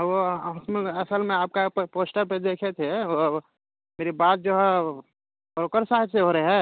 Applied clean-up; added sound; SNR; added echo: none; none; none; none.